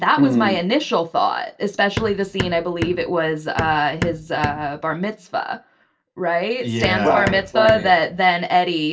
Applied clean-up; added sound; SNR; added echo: none; Hammer; 9 dB; reverberation time 0.2 s.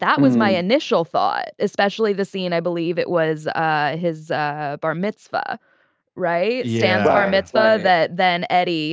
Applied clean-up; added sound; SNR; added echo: none; none; none; none.